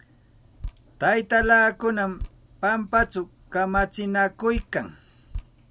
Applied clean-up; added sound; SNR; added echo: none; Drip; 14 dB; none.